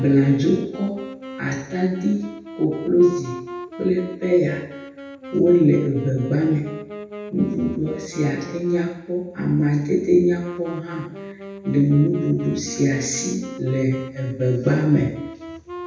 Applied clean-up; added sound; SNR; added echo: none; Wind instrument, woodwind instrument; 15 dB; reverberation time 0.8 s.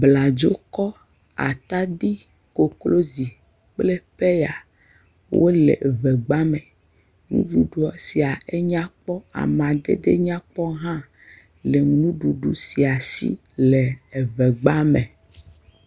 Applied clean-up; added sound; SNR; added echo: none; none; none; none.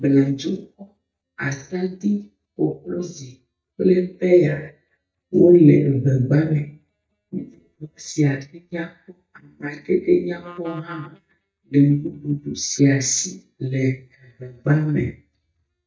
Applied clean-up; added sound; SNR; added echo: neural mask model DeepFilterNet 3.